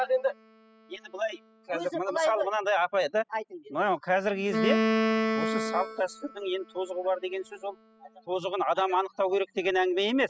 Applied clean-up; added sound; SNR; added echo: classical method spectral subtraction.